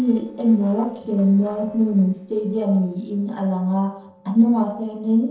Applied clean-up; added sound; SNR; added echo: neural separator model SepFormer DNS4.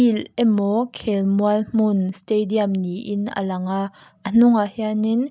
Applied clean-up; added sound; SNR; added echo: none; none; none; none.